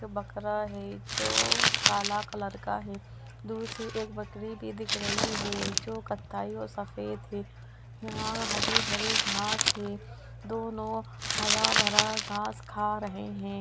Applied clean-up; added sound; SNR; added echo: none; Crumpling, crinkling; -3 dB; none.